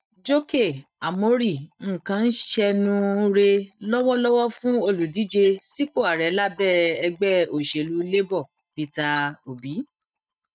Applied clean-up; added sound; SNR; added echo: neural mask model DeepFilterNet 3.